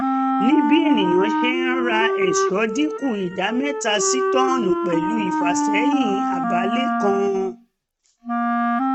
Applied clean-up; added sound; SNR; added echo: neural mask model RNNoise.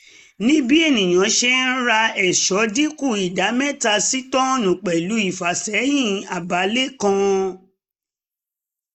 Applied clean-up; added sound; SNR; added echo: neural mask model Resemble Enhance denoiser.